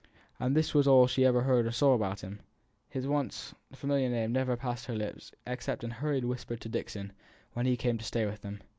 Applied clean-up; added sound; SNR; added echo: none; none; none; none.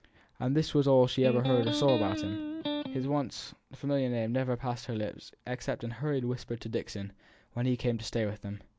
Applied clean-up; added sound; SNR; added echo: none; Electric guitar; 3 dB; none.